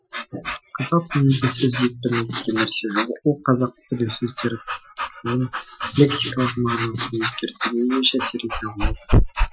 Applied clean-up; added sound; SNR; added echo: classical method Wiener filter.